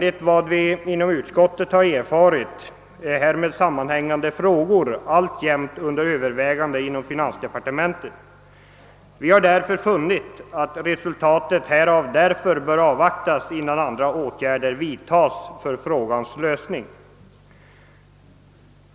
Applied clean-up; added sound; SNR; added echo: none; none; none; none.